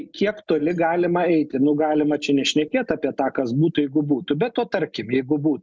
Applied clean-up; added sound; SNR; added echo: none; none; none; none.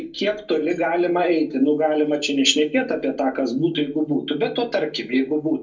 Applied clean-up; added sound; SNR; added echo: none; none; none; reverberation time 0.2 s.